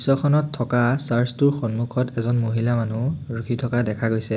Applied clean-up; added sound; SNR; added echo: none; none; none; none.